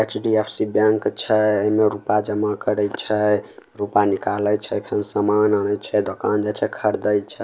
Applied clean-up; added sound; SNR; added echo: none; none; none; none.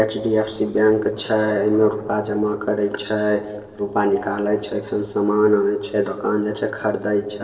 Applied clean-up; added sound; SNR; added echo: neural separator model SepFormer DNS4.